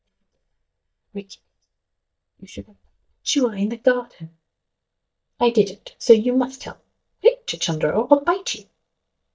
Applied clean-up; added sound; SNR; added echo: neural mask model DeepFilterNet 3.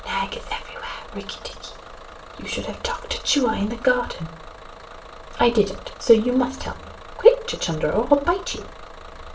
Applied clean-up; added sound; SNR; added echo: none; Bus / Engine; 17 dB; reverberation time 0.3 s.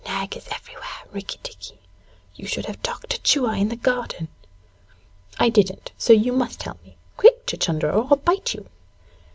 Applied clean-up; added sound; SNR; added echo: none; none; none; none.